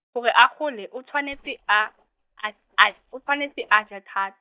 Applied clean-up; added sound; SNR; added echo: neural mask model DeepFilterNet 3.